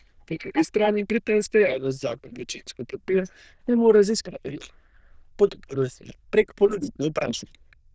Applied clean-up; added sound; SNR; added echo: neural diffusion model UNIVERSE++.